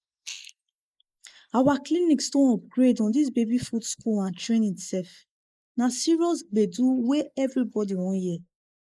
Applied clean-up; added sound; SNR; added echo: neural mask model Resemble Enhance denoiser.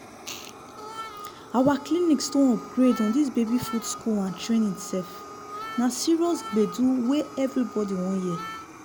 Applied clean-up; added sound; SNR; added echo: none; Harmonica + Fire; 14 dB; none.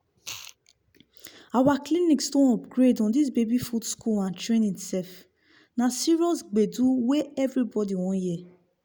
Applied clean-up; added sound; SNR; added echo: none; none; none; none.